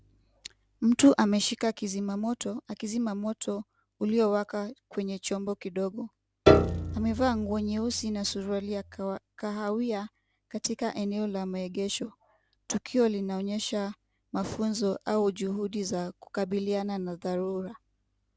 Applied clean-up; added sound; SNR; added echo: none; Piano; -2 dB; none.